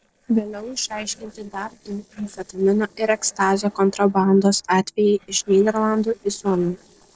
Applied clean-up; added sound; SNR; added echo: neural separator model SepFormer DNS4.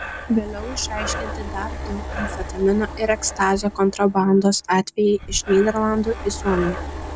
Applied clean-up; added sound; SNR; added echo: none; Breathing; 10 dB; none.